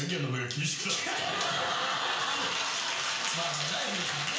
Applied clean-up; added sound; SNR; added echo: none; none; none; reverberation time 0.5 s.